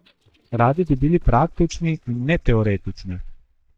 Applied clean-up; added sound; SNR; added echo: neural mask model DeepFilterNet 3.